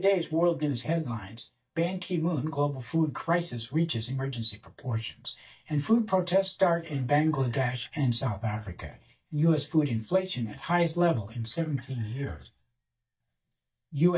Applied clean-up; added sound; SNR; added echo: neural mask model DeepFilterNet 3.